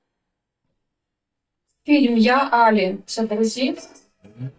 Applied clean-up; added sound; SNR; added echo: neural mask model DeepFilterNet 3.